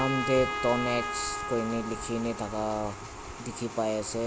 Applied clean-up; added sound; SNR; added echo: none; Trumpet; 6 dB; none.